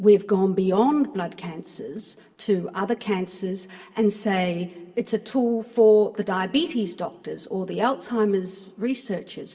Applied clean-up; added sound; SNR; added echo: none; none; none; reverberation time 1.7 s.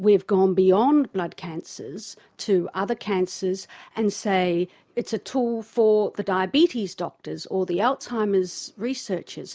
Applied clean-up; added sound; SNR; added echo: none; none; none; none.